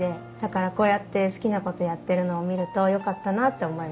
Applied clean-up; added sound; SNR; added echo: none; none; none; none.